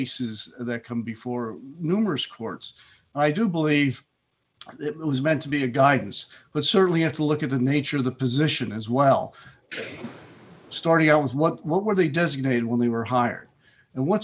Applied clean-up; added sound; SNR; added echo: none; none; none; none.